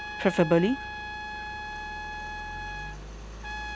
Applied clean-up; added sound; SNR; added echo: none; Trumpet + Idling / Engine starting / Accelerating, revving, vroom / Car; 6 dB; none.